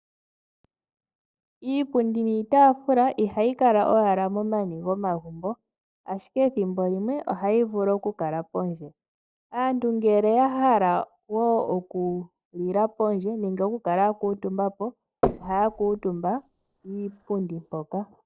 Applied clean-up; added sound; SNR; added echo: neural separator model SepFormer DNS4.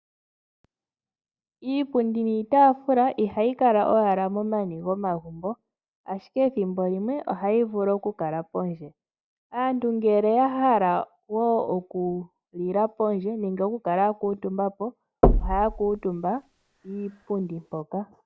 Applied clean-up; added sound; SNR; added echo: none; Knock; 1 dB; none.